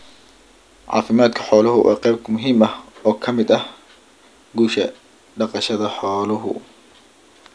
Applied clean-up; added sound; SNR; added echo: none; none; none; none.